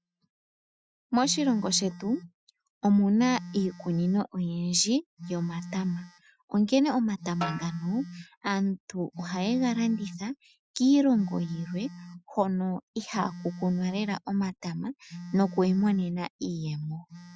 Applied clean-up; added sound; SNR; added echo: classical method Wiener filter.